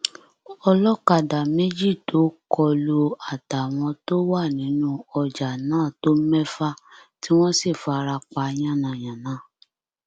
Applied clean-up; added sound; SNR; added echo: none; none; none; none.